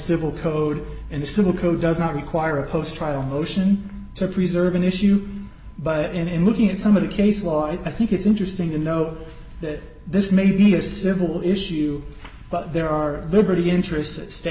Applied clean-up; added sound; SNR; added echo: none; none; none; none.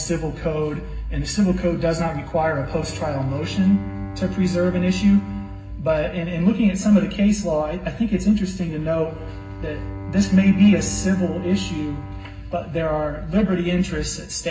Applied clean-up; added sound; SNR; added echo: none; Bowed string instrument; 15 dB; reverberation time 0.4 s.